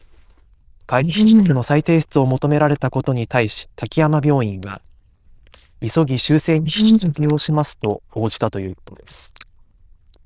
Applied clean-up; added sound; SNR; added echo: neural diffusion model UNIVERSE++.